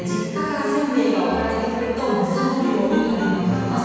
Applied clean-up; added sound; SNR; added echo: none; Wind instrument, woodwind instrument; 8 dB; reverberation time 2.1 s.